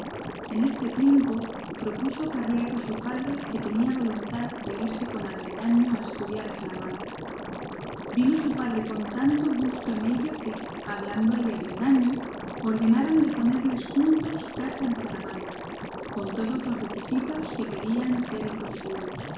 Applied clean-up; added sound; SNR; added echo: none; Liquid; 8 dB; reverberation time 0.7 s.